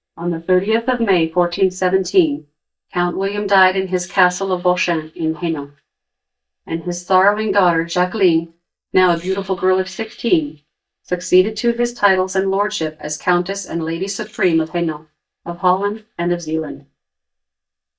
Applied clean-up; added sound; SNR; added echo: neural mask model DeepFilterNet 3.